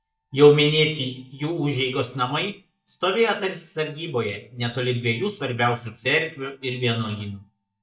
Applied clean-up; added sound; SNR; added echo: neural mask model DeepFilterNet 3.